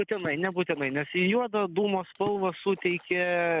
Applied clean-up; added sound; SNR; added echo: none; Water / Splash, splatter; 19 dB; none.